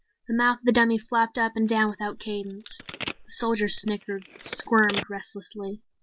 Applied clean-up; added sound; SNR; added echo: none; Telephone; 14 dB; none.